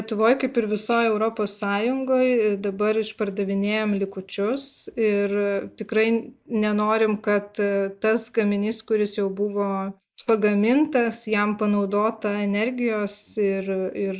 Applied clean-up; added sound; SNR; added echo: neural mask model Resemble Enhance denoiser.